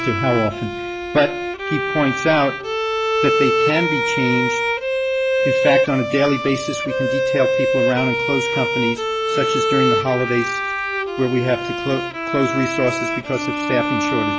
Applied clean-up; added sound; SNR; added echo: none; Bowed string instrument; -1 dB; none.